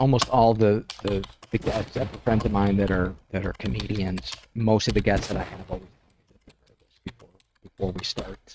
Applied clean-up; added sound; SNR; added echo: neural mask model RNNoise.